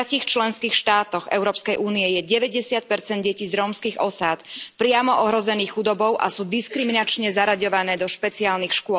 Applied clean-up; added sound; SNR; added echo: none; none; none; none.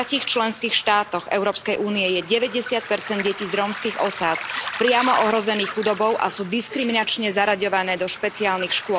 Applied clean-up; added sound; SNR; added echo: none; Waves, surf; 11 dB; none.